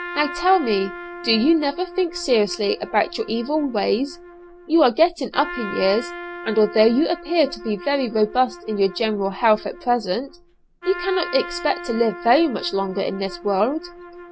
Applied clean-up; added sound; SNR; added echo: none; Trumpet; 14 dB; none.